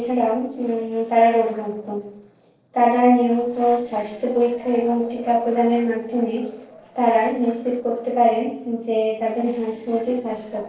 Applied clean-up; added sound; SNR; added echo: neural separator model SepFormer DNS4.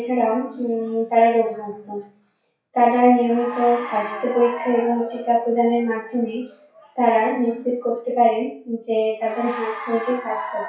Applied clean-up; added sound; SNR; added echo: classical method WPE with log-MMSE.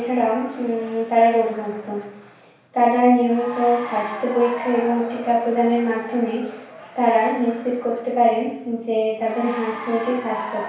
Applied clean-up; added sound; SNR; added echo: none; Applause / Cheering; 15 dB; reverberation time 0.7 s.